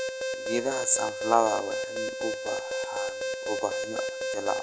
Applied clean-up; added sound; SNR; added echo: none; Alarm; 1 dB; none.